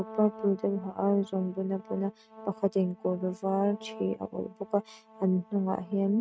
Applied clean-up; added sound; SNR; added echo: neural mask model RNNoise.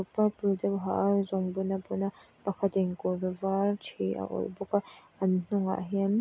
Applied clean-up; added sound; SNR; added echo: none; none; none; none.